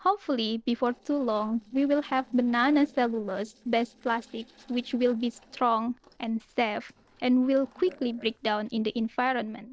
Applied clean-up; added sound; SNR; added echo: neural separator model SepFormer DNS4.